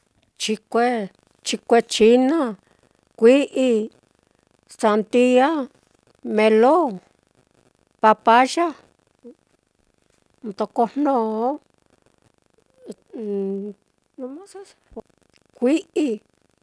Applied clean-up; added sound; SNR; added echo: none; none; none; none.